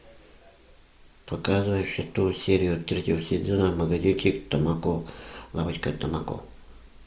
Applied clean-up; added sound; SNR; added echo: none; none; none; none.